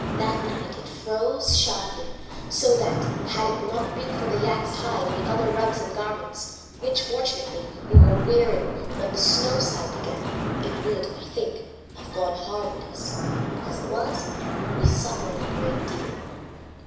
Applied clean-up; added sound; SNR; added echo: none; Mechanisms; 5 dB; reverberation time 1.0 s.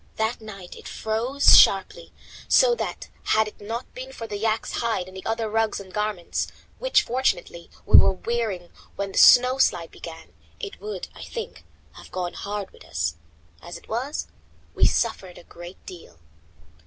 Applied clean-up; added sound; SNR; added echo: none; none; none; none.